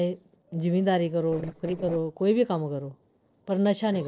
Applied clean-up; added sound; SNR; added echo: neural separator model SepFormer DNS4.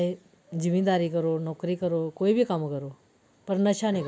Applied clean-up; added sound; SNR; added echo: none; none; none; none.